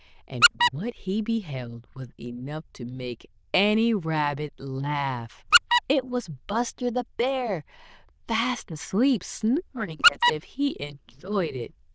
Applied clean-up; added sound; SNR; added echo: neural diffusion model UNIVERSE++.